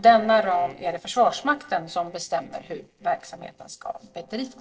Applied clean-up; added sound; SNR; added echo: neural separator model SepFormer DNS4.